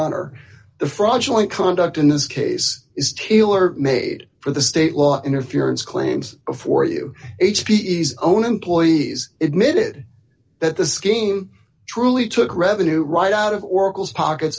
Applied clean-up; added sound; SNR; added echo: none; none; none; none.